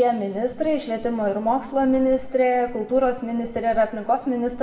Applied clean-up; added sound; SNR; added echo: none; none; none; reverberation time 1.0 s.